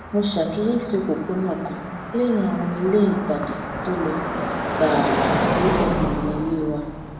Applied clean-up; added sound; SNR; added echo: none; Car passing by; 3 dB; reverberation time 1.4 s.